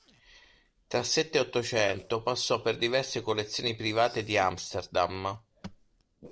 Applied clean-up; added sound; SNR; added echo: neural separator model SepFormer DNS4.